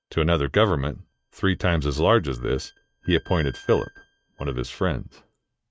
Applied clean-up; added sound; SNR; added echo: neural mask model RNNoise.